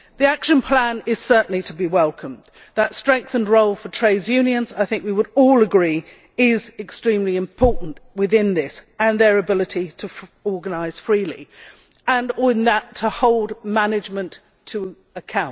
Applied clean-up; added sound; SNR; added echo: none; none; none; none.